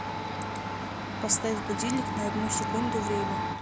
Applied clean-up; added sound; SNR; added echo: none; Domestic sounds, home sounds; 0 dB; none.